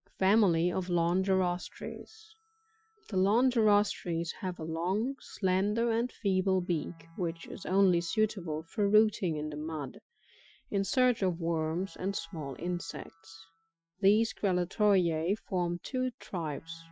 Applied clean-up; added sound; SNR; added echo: classical method Wiener filter.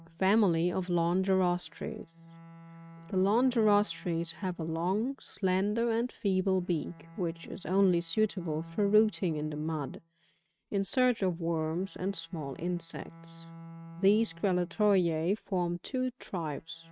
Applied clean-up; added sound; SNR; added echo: neural mask model RNNoise.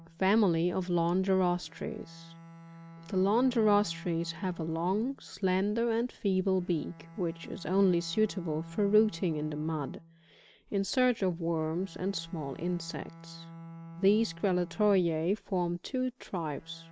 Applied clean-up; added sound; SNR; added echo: none; Bowed string instrument; 19 dB; none.